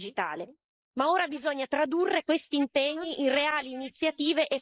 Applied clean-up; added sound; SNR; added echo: neural mask model Resemble Enhance denoiser.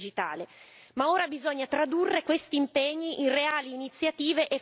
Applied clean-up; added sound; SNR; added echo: none; none; none; none.